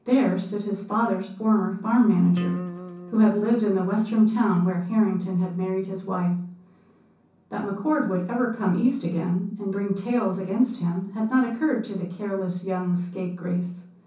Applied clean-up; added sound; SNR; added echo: none; Acoustic guitar; 16 dB; reverberation time 0.6 s.